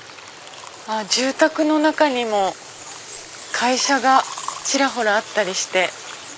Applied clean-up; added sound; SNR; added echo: none; Liquid; 17 dB; none.